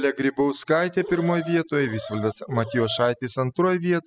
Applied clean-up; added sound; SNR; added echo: classical method spectral subtraction.